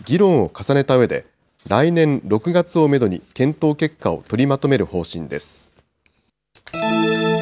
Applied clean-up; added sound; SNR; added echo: none; none; none; none.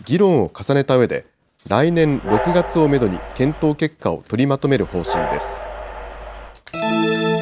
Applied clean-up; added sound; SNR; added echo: none; Train; 9 dB; none.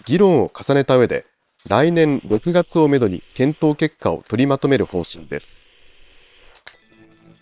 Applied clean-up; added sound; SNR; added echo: neural separator model SepFormer WHAM!.